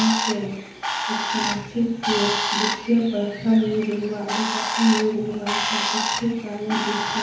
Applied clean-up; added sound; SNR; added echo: none; Bird; 3 dB; reverberation time 1.3 s.